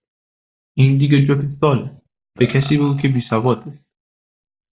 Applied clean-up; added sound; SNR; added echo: neural mask model DeepFilterNet 3.